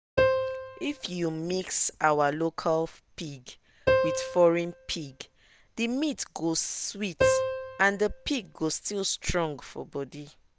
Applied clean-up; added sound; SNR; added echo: none; Piano; 3 dB; none.